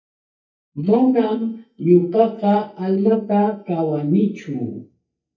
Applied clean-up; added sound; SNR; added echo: neural mask model DeepFilterNet 3.